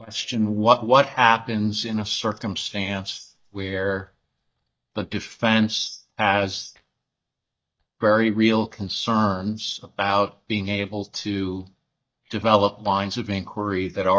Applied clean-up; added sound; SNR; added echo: neural mask model DeepFilterNet 3.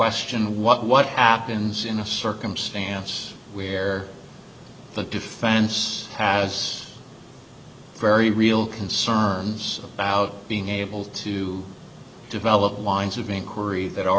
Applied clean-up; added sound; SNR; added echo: none; none; none; none.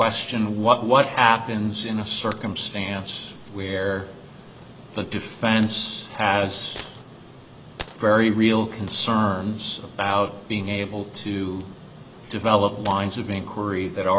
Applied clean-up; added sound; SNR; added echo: none; Coin (dropping); 18 dB; none.